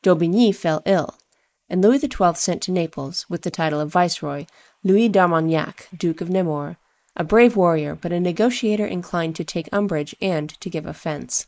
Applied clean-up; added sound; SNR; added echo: neural mask model Resemble Enhance denoiser.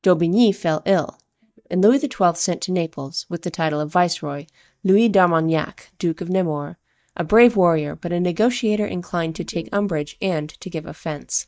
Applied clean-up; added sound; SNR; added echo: neural mask model DeepFilterNet 3.